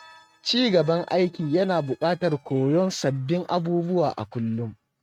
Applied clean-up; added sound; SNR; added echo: neural mask model RNNoise.